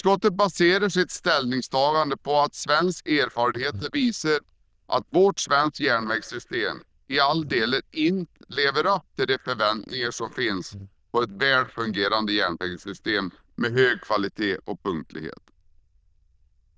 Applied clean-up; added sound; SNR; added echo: neural diffusion model UNIVERSE++.